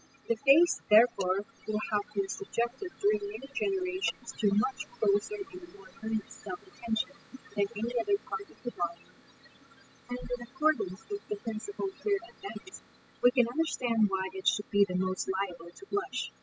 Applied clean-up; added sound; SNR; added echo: classical method spectral subtraction.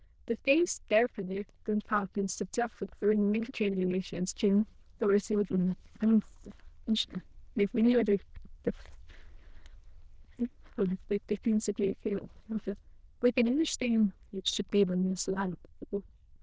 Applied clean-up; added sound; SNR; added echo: neural diffusion model UNIVERSE++.